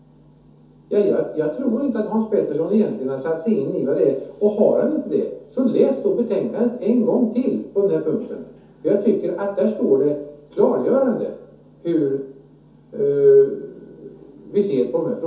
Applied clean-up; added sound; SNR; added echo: none; none; none; reverberation time 0.5 s.